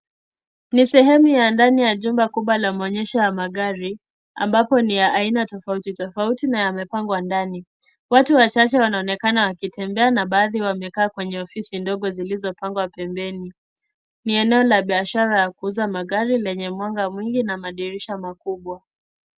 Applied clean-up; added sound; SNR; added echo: none; none; none; none.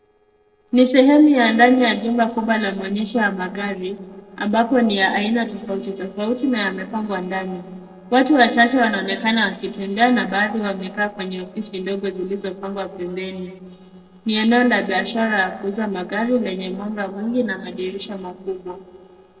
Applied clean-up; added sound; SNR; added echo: neural separator model SepFormer DNS4.